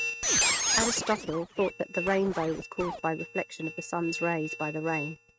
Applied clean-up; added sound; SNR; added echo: neural mask model RNNoise.